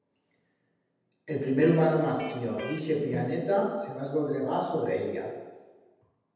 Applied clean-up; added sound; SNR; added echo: none; Electric guitar; 12 dB; reverberation time 1.1 s.